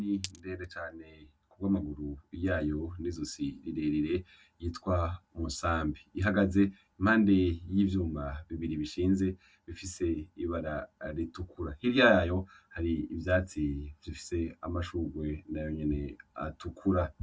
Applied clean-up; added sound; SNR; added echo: none; Glass; 17 dB; none.